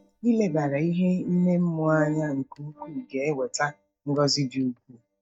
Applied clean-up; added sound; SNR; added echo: neural mask model DeepFilterNet 3.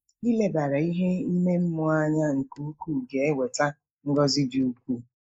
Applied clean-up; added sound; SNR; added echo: neural mask model Resemble Enhance denoiser.